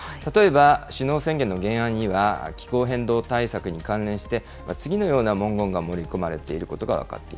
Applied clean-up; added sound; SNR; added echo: none; none; none; none.